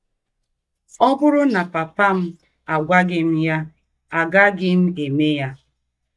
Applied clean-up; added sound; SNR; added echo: neural mask model DeepFilterNet 3.